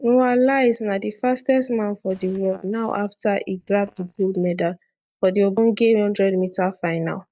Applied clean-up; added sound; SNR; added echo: neural mask model DeepFilterNet 3.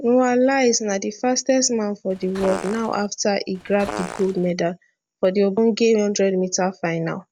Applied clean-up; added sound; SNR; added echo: none; Fart; 12 dB; none.